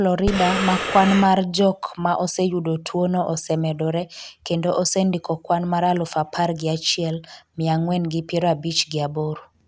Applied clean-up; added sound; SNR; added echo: none; Breathing; 5 dB; none.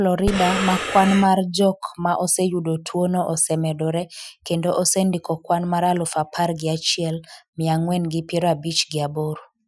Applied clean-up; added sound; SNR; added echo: classical method Wiener filter.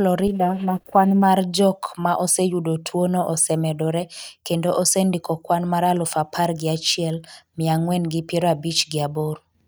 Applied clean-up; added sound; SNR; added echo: neural mask model DeepFilterNet 3.